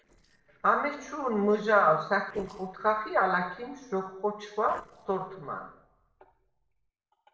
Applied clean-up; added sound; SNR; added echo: neural separator model SepFormer DNS4.